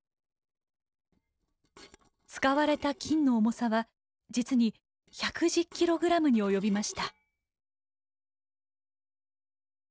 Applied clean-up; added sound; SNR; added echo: neural separator model SepFormer DNS4.